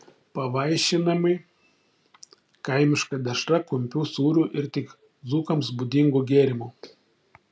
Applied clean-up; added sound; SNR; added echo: none; none; none; none.